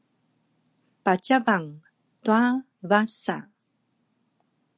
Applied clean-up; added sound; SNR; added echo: none; none; none; none.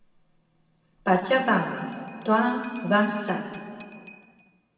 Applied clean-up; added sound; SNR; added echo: none; Bell; 14 dB; reverberation time 2.2 s.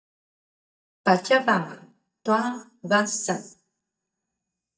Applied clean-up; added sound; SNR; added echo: neural mask model DeepFilterNet 3.